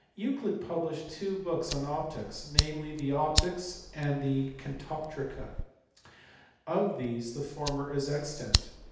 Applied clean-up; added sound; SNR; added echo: none; Fire; 3 dB; reverberation time 0.8 s.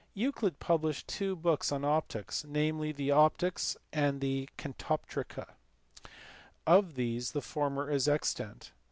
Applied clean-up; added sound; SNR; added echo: none; none; none; none.